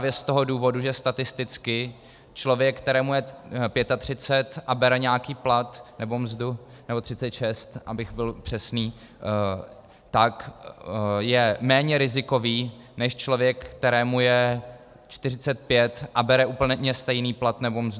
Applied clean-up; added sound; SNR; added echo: none; none; none; none.